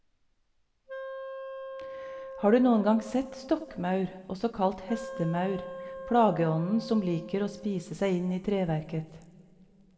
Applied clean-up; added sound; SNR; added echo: none; Wind instrument, woodwind instrument; 12 dB; reverberation time 1.4 s.